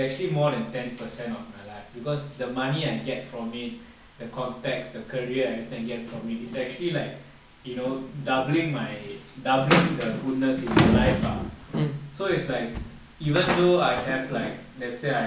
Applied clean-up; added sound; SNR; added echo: none; none; none; none.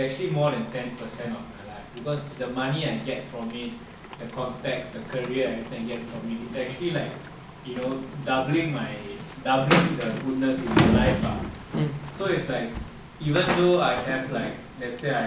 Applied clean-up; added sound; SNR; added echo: none; Rain; 16 dB; none.